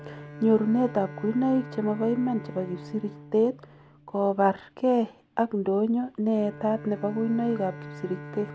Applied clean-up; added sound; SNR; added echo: none; Bowed string instrument; 15 dB; none.